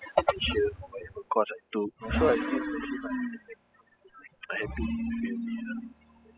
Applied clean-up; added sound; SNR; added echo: classical method spectral subtraction.